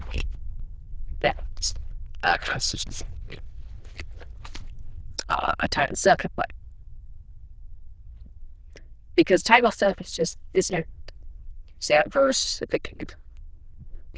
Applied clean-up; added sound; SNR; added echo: neural diffusion model UNIVERSE++.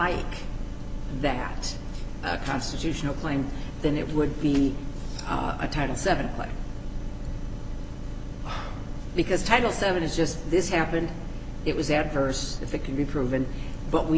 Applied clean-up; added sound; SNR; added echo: none; none; none; none.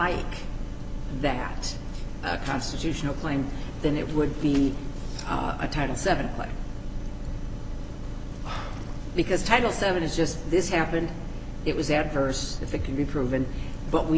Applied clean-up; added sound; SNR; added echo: none; Waves, surf; 20 dB; none.